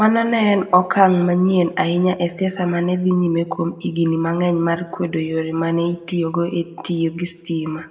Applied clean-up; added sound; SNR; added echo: none; none; none; reverberation time 0.7 s.